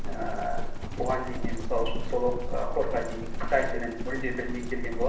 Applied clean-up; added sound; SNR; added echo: none; Livestock, farm animals, working animals; -2 dB; reverberation time 0.8 s.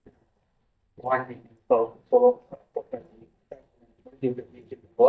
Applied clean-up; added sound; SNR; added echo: neural mask model DeepFilterNet 3.